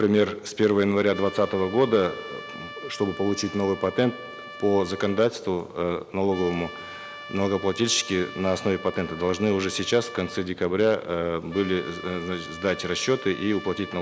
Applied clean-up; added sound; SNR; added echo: none; Trumpet; 15 dB; none.